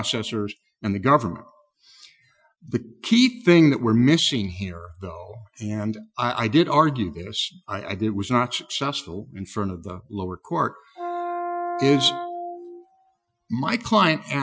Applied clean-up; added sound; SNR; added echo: classical method Wiener filter.